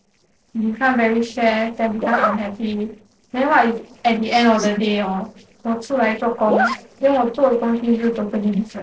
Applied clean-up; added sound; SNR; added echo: neural separator model SepFormer DNS4.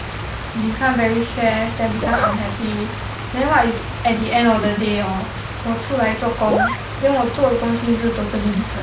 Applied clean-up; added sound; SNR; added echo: none; Zipper (clothing) + Stream; 8 dB; none.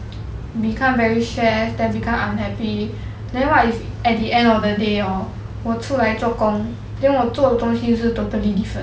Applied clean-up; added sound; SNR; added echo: none; none; none; none.